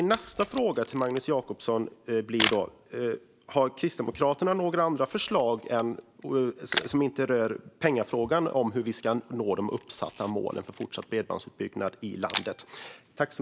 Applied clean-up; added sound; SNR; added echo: none; Camera; 9 dB; none.